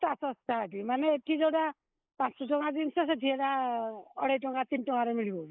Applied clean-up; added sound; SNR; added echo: neural mask model Resemble Enhance denoiser.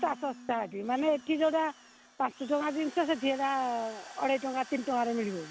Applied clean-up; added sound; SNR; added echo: none; Harp + Drill; 19 dB; none.